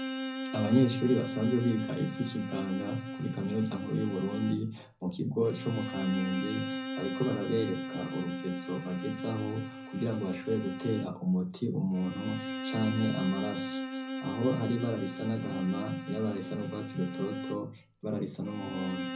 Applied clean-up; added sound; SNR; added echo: none; Bowed string instrument; 6 dB; reverberation time 0.4 s.